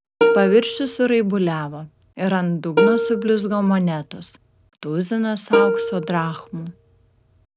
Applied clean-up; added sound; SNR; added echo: none; Plucked string instrument; 1 dB; none.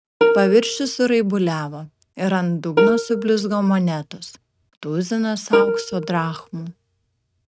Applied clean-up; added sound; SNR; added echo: neural mask model RNNoise.